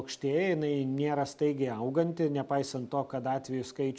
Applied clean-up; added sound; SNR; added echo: none; none; none; none.